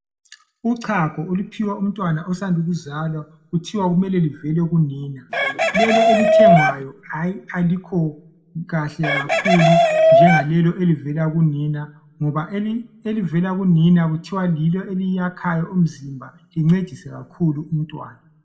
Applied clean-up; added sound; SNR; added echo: none; Chicken, rooster; -3 dB; reverberation time 0.5 s.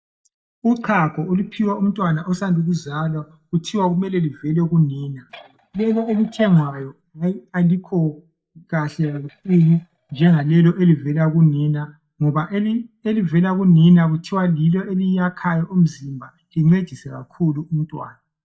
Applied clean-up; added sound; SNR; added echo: neural mask model DeepFilterNet 3.